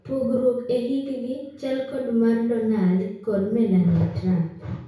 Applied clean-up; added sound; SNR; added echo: none; none; none; reverberation time 0.6 s.